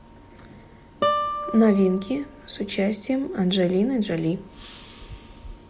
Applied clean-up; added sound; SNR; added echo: none; Guitar; 6 dB; none.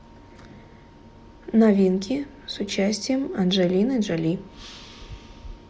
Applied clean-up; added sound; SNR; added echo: none; none; none; none.